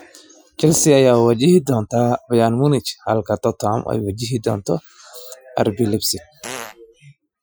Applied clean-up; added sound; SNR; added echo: classical method Wiener filter.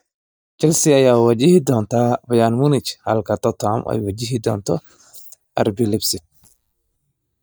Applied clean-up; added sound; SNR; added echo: neural mask model DeepFilterNet 3.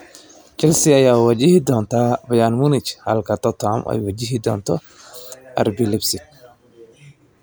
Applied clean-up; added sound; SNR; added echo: none; none; none; none.